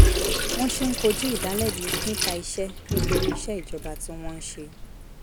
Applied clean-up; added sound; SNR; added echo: none; Sink (filling or washing) / Water tap, faucet; -5 dB; none.